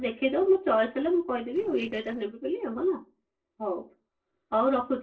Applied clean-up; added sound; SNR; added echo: neural separator model SepFormer DNS4.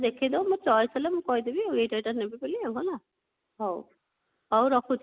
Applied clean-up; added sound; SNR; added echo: none; none; none; none.